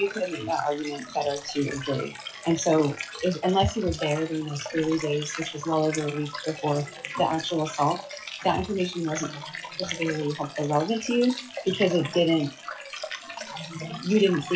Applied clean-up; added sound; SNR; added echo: classical method log-MMSE.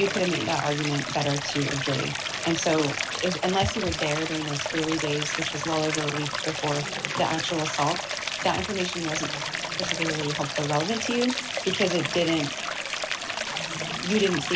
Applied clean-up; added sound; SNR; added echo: none; Stream; 3 dB; none.